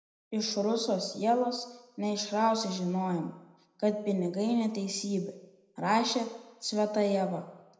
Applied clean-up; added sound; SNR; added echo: none; none; none; reverberation time 0.7 s.